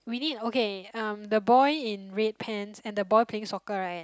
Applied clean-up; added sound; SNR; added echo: none; none; none; none.